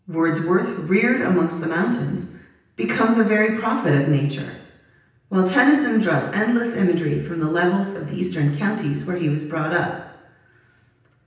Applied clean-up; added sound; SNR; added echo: none; none; none; reverberation time 0.9 s.